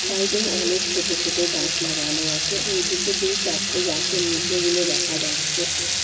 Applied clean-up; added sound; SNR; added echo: none; Water tap, faucet / Liquid; -3 dB; reverberation time 2.4 s.